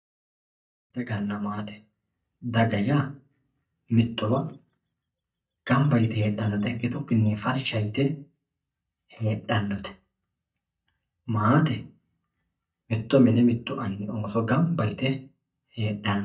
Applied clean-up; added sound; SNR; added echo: neural mask model DeepFilterNet 3.